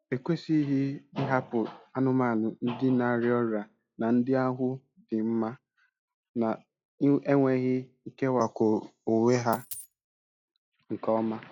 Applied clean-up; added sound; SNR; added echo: classical method log-MMSE.